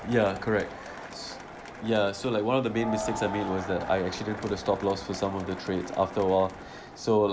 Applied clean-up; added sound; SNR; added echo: none; Crowd; 11 dB; none.